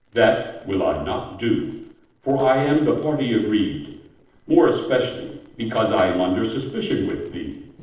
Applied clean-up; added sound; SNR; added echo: neural separator model SepFormer DNS4.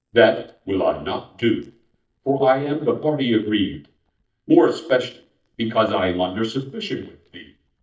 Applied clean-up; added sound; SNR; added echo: neural mask model DeepFilterNet 3.